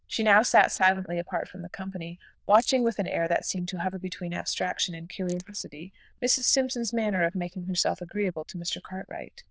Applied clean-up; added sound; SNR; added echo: neural diffusion model UNIVERSE++.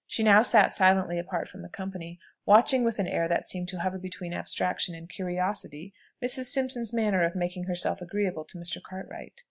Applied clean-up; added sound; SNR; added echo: none; none; none; none.